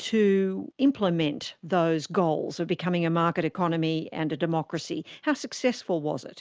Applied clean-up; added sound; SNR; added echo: none; none; none; none.